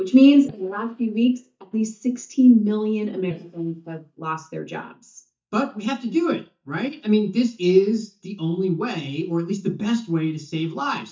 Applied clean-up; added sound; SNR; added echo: neural mask model DeepFilterNet 3.